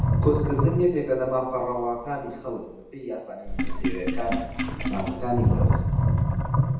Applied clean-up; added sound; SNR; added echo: none; Sink (filling or washing); -3 dB; reverberation time 0.8 s.